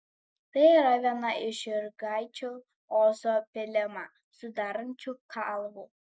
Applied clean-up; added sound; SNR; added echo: none; none; none; none.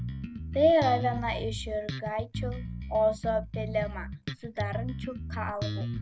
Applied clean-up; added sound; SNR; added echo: none; Bass guitar; 5 dB; none.